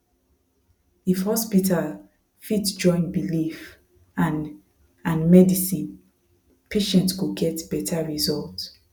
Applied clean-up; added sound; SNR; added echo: none; none; none; none.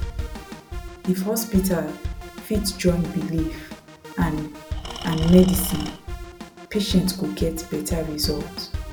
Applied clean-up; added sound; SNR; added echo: none; Drum kit + Engine / Tools; 7 dB; none.